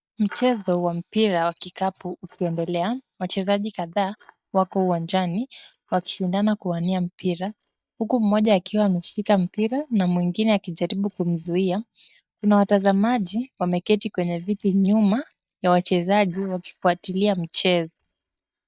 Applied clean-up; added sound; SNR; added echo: neural mask model DeepFilterNet 3.